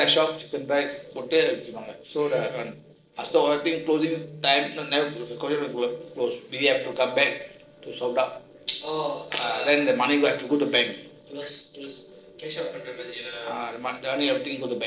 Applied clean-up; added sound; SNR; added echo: neural separator model SepFormer DNS4.